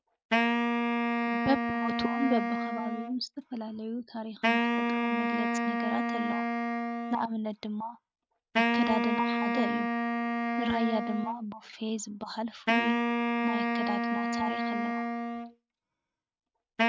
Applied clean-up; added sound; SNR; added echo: neural mask model RNNoise.